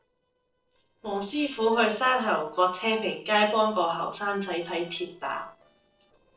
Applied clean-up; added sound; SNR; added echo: neural separator model SepFormer DNS4.